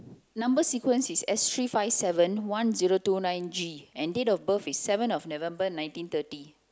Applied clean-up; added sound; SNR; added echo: none; none; none; none.